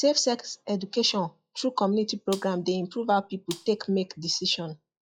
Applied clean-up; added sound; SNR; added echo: classical method log-MMSE.